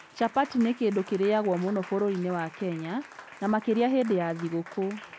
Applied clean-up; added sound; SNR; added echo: none; Applause; 19 dB; none.